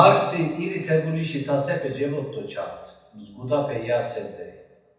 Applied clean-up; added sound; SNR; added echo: none; none; none; reverberation time 0.9 s.